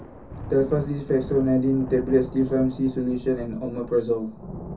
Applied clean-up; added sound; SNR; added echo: none; Thunder; 13 dB; reverberation time 0.3 s.